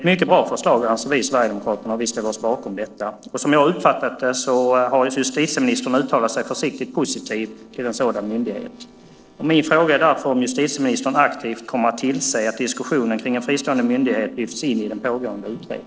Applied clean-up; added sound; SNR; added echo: neural separator model SepFormer DNS4.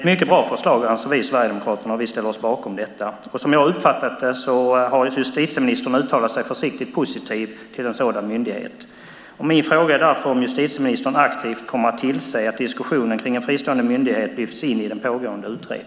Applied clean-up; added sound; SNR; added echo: none; none; none; none.